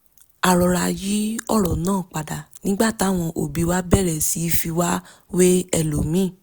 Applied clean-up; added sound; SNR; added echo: none; none; none; none.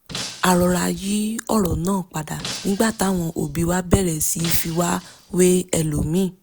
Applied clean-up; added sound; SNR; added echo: none; Shatter; 16 dB; none.